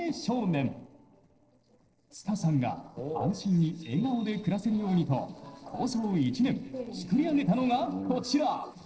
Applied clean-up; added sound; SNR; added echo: neural separator model SepFormer DNS4.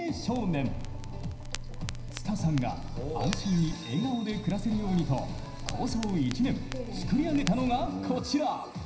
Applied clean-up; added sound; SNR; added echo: none; Crackle; 6 dB; reverberation time 0.9 s.